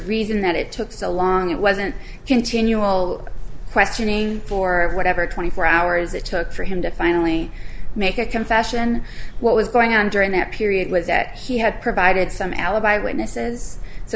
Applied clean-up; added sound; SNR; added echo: none; none; none; none.